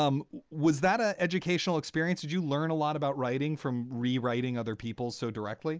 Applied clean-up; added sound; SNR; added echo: none; none; none; none.